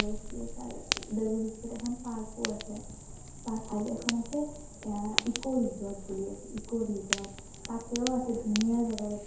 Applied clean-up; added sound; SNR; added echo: none; Fire; 5 dB; reverberation time 2.4 s.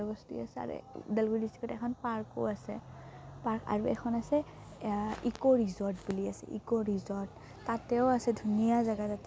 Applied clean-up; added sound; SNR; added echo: none; none; none; none.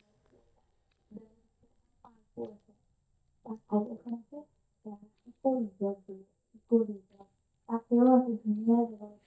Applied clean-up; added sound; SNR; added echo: neural mask model DeepFilterNet 3.